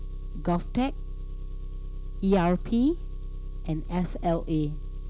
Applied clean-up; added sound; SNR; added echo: none; Engine; 5 dB; none.